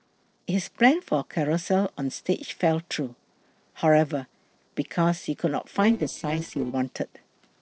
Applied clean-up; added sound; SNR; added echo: neural separator model SepFormer DNS4.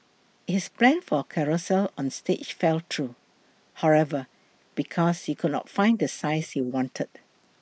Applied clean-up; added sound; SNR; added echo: neural mask model Resemble Enhance denoiser.